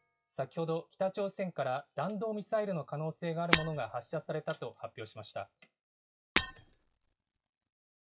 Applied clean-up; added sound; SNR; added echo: classical method WPE with log-MMSE.